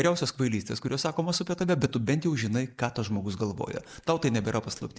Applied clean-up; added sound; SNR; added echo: neural mask model Resemble Enhance denoiser.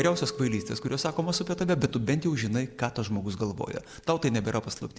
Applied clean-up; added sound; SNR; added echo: none; Chink, clink; 18 dB; none.